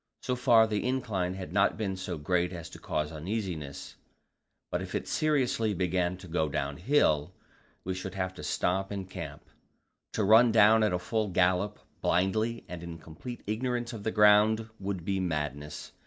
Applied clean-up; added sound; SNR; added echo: none; none; none; none.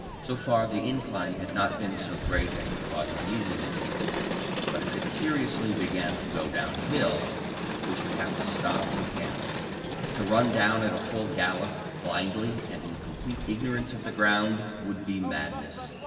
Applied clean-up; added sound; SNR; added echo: none; Crowd; 3 dB; reverberation time 2.4 s.